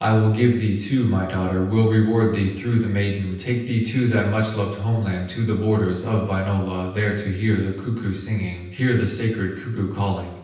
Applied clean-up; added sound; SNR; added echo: none; none; none; reverberation time 0.9 s.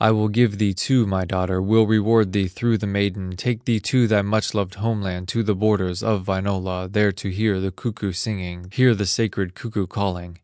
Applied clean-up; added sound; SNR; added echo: none; none; none; none.